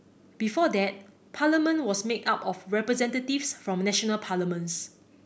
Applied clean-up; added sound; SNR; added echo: none; none; none; none.